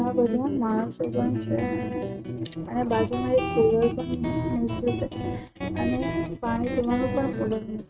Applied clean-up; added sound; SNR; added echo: neural mask model RNNoise.